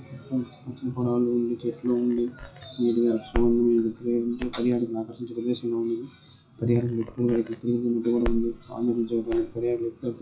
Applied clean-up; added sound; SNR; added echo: classical method WPE with log-MMSE.